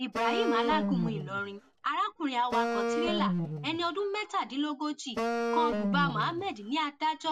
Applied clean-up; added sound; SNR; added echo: none; Wind instrument, woodwind instrument; 1 dB; none.